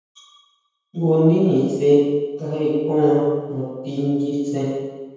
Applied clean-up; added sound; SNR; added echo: none; none; none; reverberation time 1.2 s.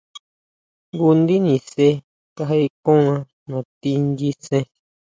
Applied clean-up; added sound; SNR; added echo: none; none; none; none.